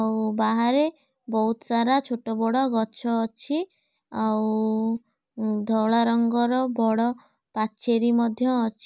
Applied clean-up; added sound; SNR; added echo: none; none; none; none.